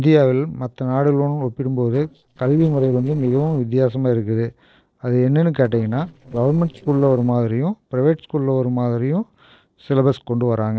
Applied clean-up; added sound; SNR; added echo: neural separator model SepFormer DNS4.